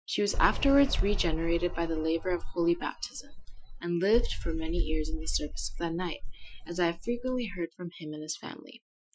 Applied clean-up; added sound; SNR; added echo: classical method Wiener filter.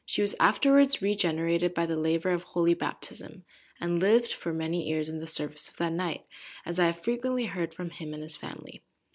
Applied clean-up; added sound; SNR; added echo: none; none; none; none.